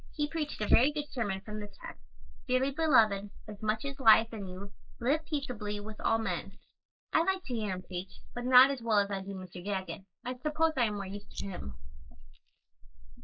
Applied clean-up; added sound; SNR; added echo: neural mask model Resemble Enhance denoiser.